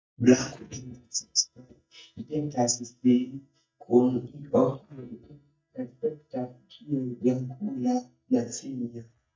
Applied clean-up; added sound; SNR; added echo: neural mask model DeepFilterNet 3.